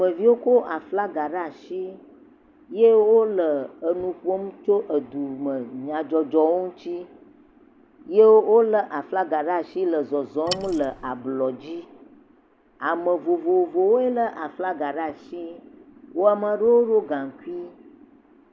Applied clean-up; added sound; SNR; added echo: none; Wood; 12 dB; none.